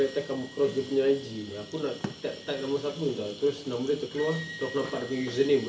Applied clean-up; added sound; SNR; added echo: none; Wind instrument, woodwind instrument; 19 dB; none.